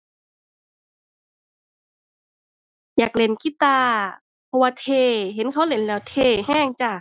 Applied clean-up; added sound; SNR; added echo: none; none; none; none.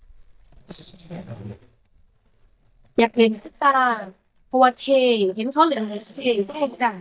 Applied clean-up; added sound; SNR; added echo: neural mask model DeepFilterNet 3.